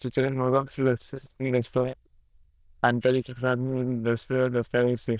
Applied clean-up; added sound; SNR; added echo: neural diffusion model UNIVERSE++.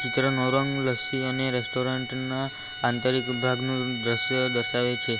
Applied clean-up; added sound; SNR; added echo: none; Bowed string instrument; 6 dB; none.